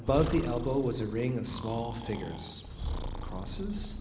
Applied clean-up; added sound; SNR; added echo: none; Breathing; 7 dB; none.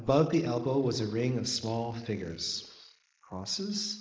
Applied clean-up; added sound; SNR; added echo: neural mask model Resemble Enhance denoiser.